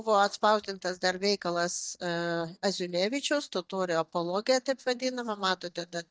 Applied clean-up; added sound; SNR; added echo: neural mask model DeepFilterNet 3.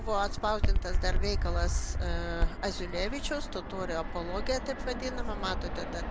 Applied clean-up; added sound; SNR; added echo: none; Fixed-wing aircraft, airplane; -4 dB; none.